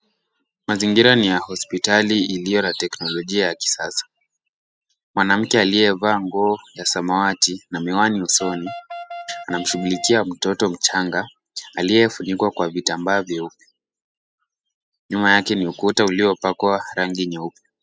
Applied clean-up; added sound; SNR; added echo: classical method spectral subtraction.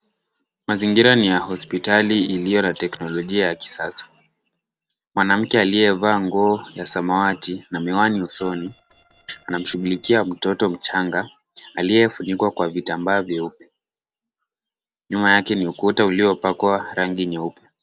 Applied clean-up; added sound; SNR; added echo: neural separator model SepFormer DNS4.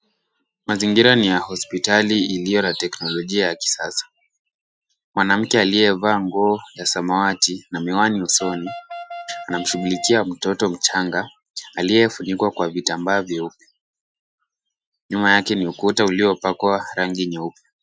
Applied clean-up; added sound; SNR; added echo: classical method Wiener filter.